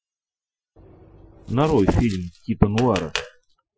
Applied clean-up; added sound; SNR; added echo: classical method Wiener filter.